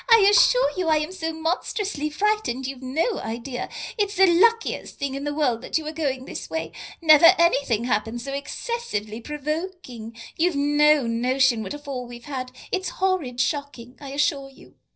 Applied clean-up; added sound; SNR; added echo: neural separator model SepFormer DNS4.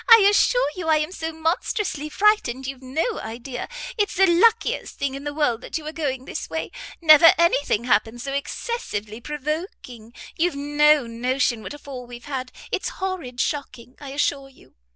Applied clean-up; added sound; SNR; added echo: none; none; none; none.